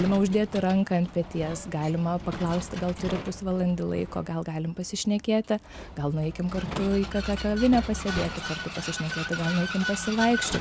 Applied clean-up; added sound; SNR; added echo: none; Vehicle; 9 dB; none.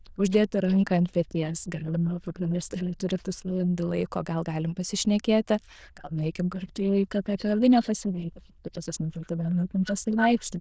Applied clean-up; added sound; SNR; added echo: neural diffusion model UNIVERSE++.